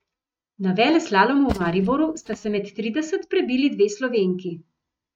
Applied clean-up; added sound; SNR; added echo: neural mask model RNNoise.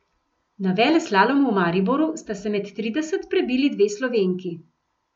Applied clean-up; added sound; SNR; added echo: none; none; none; none.